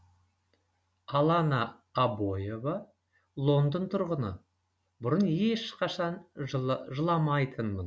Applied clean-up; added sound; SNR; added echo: none; none; none; none.